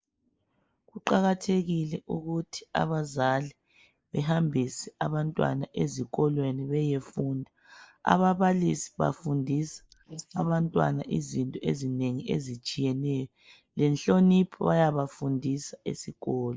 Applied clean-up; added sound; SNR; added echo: neural mask model Resemble Enhance denoiser.